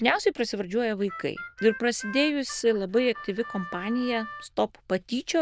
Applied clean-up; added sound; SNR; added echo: neural diffusion model UNIVERSE++.